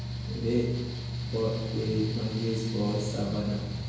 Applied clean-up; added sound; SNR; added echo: none; Mechanical fan; 3 dB; reverberation time 1.0 s.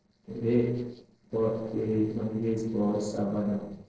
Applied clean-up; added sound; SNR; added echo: neural separator model SepFormer DNS4.